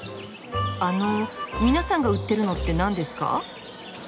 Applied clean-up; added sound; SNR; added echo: none; none; none; none.